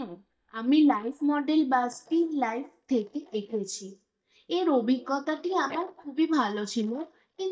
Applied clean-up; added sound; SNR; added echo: neural mask model DeepFilterNet 3.